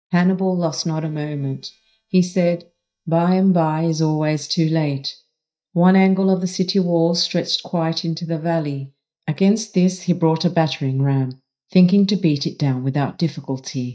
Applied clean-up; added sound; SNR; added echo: neural mask model DeepFilterNet 3.